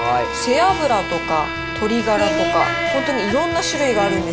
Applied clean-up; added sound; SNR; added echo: none; Bowed string instrument; 8 dB; none.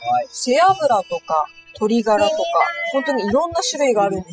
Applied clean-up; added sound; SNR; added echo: classical method spectral subtraction.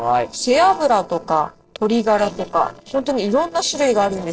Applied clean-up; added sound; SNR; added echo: neural separator model SepFormer DNS4.